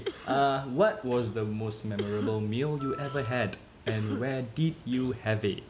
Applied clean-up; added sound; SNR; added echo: none; Cough + Wind instrument, woodwind instrument; 12 dB; none.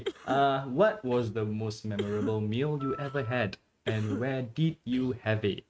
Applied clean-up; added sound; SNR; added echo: neural mask model RNNoise.